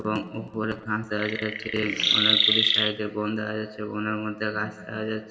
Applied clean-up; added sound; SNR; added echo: none; Chirp, tweet; -5 dB; reverberation time 1.7 s.